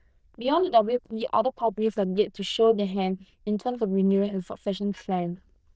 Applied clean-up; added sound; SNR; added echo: neural diffusion model UNIVERSE++.